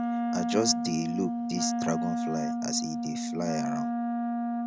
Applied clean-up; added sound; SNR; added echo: none; Wind instrument, woodwind instrument; -3 dB; none.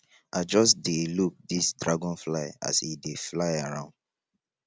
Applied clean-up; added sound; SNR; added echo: none; none; none; none.